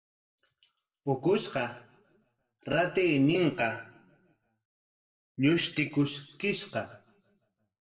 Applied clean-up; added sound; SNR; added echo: none; none; none; reverberation time 0.7 s.